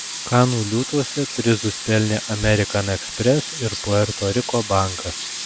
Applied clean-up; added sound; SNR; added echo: none; Sink (filling or washing) / Water tap, faucet; 9 dB; none.